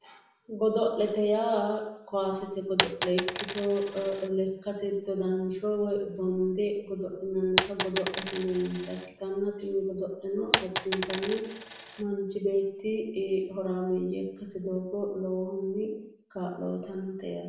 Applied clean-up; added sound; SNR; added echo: none; Coin (dropping); 3 dB; reverberation time 0.7 s.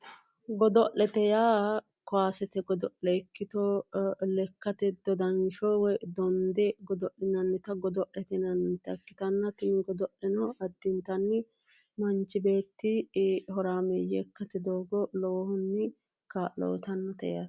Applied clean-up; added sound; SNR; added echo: none; none; none; none.